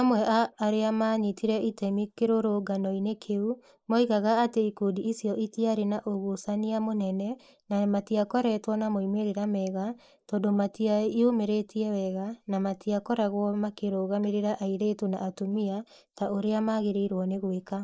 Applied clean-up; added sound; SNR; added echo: neural mask model Resemble Enhance denoiser.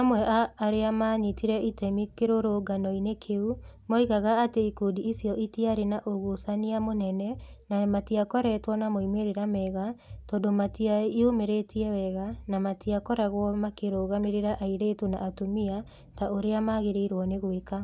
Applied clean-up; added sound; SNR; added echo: none; none; none; none.